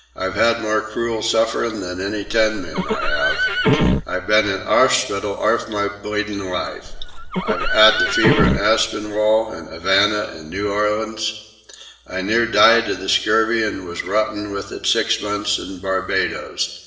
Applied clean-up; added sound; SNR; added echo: none; Livestock, farm animals, working animals; 1 dB; reverberation time 1.1 s.